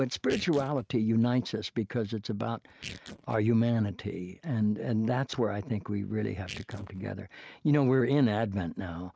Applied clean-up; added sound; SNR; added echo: neural mask model RNNoise.